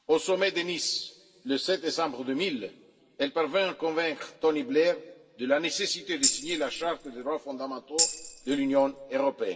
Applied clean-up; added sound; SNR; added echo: none; Tambourine; 3 dB; reverberation time 1.8 s.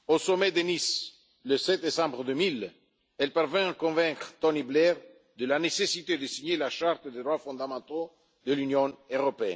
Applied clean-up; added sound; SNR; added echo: none; none; none; none.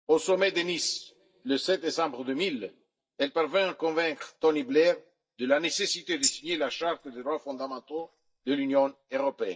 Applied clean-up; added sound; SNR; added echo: neural mask model DeepFilterNet 3.